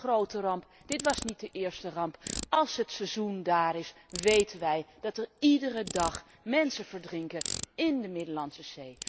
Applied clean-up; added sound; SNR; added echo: none; Ratchet, pawl; 12 dB; none.